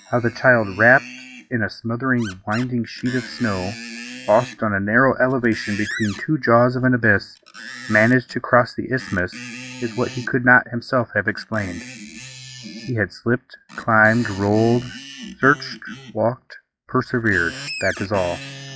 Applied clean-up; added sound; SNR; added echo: classical method log-MMSE.